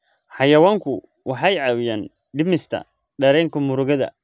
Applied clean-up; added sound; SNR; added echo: none; none; none; none.